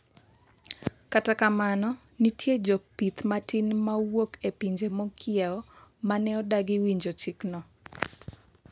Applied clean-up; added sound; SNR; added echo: none; none; none; none.